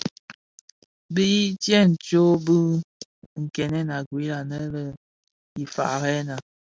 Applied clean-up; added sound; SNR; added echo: none; none; none; none.